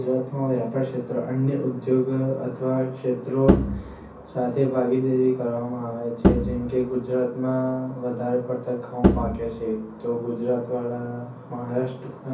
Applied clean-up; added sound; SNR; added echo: none; Bowed string instrument; -1 dB; reverberation time 0.6 s.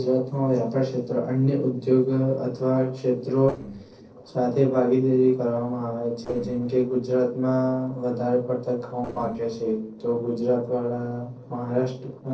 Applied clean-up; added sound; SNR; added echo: neural separator model SepFormer DNS4.